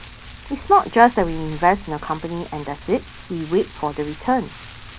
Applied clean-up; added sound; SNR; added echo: none; Rain; 15 dB; none.